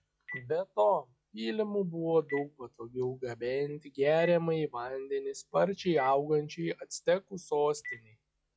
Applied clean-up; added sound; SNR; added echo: classical method log-MMSE.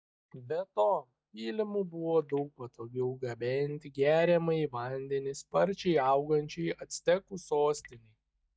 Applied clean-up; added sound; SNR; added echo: neural mask model DeepFilterNet 3.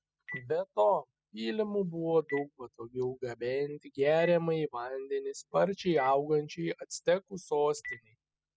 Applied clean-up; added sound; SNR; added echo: classical method spectral subtraction.